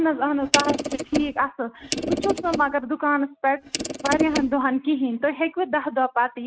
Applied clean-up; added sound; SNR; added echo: neural mask model RNNoise.